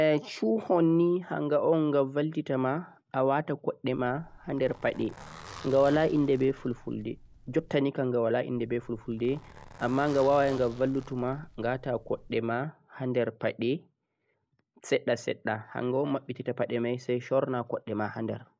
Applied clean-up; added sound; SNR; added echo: none; Zipper (clothing); 19 dB; none.